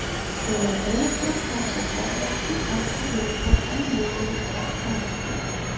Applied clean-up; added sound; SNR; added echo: none; Subway, metro, underground; -3 dB; reverberation time 1.0 s.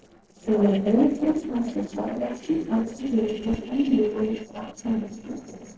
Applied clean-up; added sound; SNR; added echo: neural separator model SepFormer DNS4.